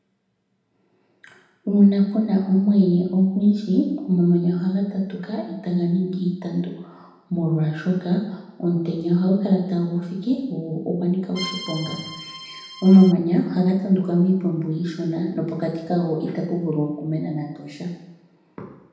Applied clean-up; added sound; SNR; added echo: none; Accordion; 13 dB; reverberation time 0.9 s.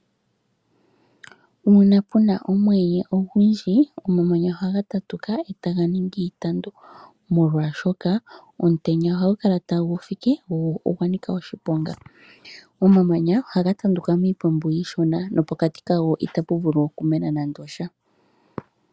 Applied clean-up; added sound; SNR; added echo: none; none; none; none.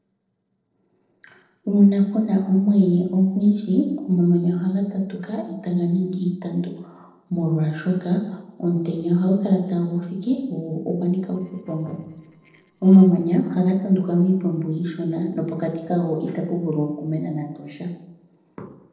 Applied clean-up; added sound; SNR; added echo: neural separator model SepFormer DNS4.